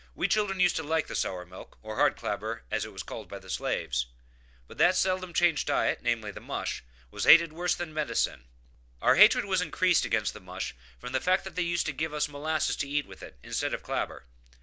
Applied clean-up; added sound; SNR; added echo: none; none; none; none.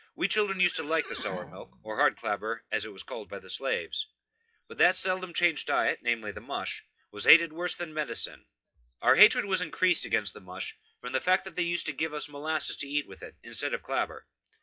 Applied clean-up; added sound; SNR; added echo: classical method WPE with log-MMSE.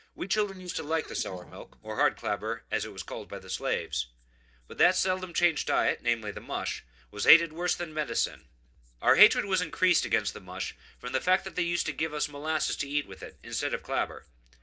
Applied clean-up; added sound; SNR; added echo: neural mask model DeepFilterNet 3.